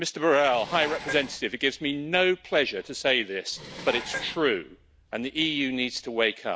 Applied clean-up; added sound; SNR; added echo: none; Dishes, pots, and pans; 14 dB; none.